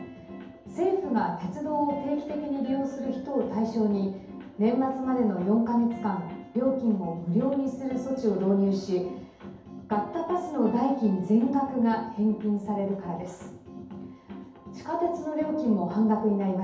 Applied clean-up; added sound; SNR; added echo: none; none; none; reverberation time 2.2 s.